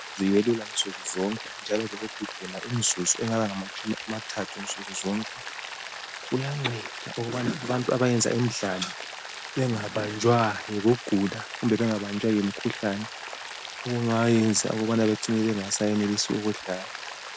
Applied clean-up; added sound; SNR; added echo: none; Rain; 11 dB; none.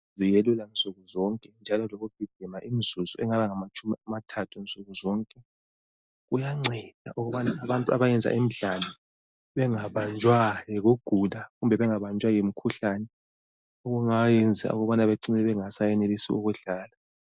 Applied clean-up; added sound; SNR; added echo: none; none; none; none.